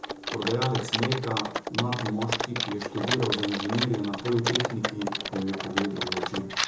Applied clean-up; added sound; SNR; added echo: none; Typing; 1 dB; reverberation time 0.6 s.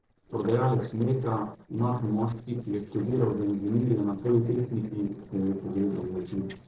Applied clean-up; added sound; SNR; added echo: neural separator model SepFormer DNS4.